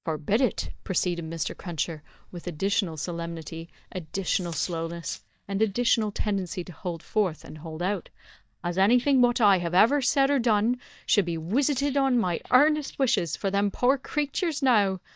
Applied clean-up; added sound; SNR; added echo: neural mask model DeepFilterNet 3.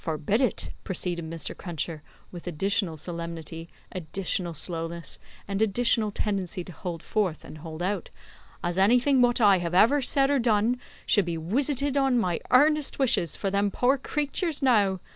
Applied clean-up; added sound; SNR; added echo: none; none; none; none.